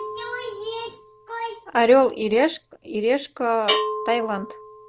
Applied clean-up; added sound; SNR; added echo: none; Bell; 9 dB; none.